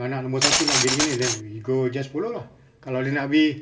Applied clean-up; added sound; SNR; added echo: none; Glass; 0 dB; reverberation time 0.7 s.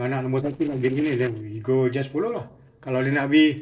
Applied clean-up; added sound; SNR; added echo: neural separator model SepFormer DNS4.